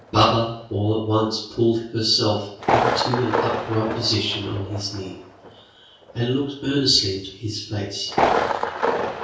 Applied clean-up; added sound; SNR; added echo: none; Thunder; 3 dB; reverberation time 0.6 s.